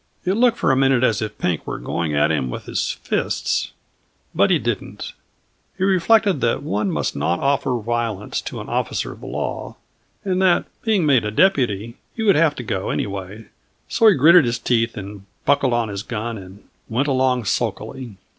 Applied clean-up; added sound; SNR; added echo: none; none; none; none.